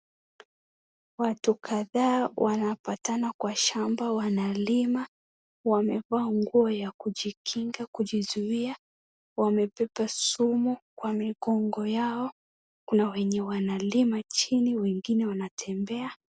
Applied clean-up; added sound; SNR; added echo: none; none; none; none.